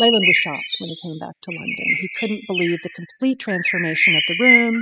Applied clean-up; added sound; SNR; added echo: classical method spectral subtraction.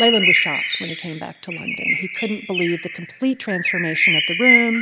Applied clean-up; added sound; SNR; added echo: none; Bird; -3 dB; none.